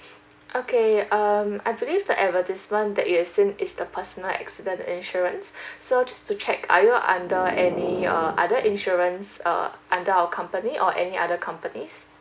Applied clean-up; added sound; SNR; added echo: none; none; none; none.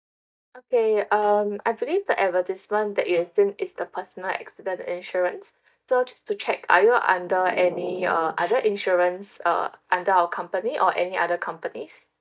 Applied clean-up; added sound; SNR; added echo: neural mask model DeepFilterNet 3.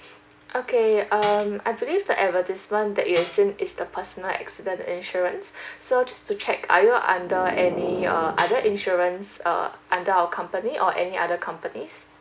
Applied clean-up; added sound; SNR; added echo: none; Tambourine; 17 dB; none.